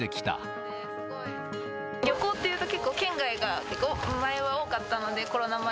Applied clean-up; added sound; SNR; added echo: none; Bowed string instrument; 7 dB; none.